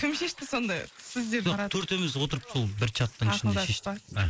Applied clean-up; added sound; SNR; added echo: neural mask model Resemble Enhance denoiser.